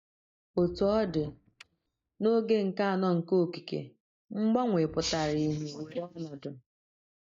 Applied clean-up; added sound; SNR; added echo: neural mask model DeepFilterNet 3.